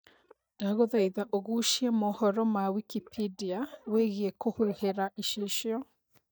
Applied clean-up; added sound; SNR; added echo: neural mask model DeepFilterNet 3.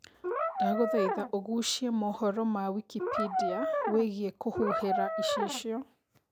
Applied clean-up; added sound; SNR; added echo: none; Brass instrument; 0 dB; none.